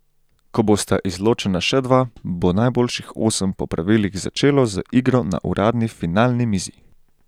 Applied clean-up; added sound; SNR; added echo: none; none; none; none.